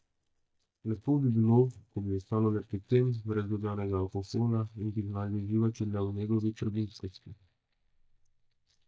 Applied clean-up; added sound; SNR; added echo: neural mask model DeepFilterNet 3.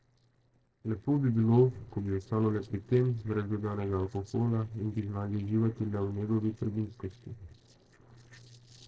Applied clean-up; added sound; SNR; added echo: neural separator model SepFormer DNS4.